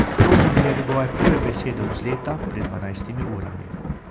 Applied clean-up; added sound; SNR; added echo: none; Thunder; -4 dB; none.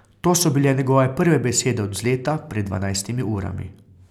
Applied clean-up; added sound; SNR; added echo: none; none; none; none.